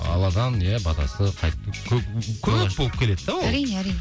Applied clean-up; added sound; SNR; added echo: none; none; none; none.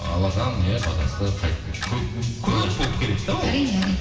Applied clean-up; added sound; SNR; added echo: none; Clock; 18 dB; reverberation time 2.4 s.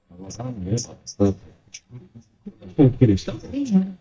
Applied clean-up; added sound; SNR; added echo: neural mask model DeepFilterNet 3.